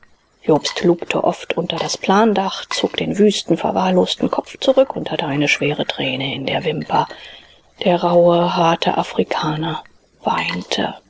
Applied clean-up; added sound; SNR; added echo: neural separator model SepFormer DNS4.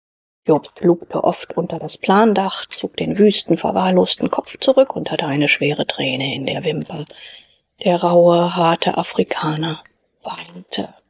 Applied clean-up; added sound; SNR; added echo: neural mask model DeepFilterNet 3.